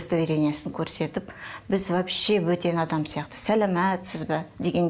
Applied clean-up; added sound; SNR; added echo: none; none; none; none.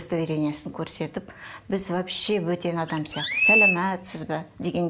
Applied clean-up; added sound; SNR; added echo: none; Chirp, tweet; -4 dB; none.